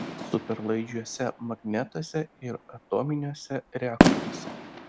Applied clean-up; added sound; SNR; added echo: none; Fireworks; -3 dB; none.